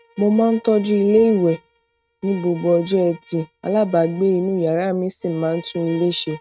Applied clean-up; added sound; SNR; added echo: neural mask model RNNoise.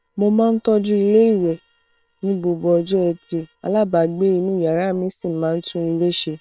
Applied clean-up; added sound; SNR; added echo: neural separator model SepFormer WHAM!.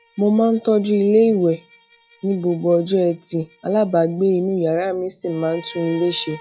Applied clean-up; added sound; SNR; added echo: classical method log-MMSE.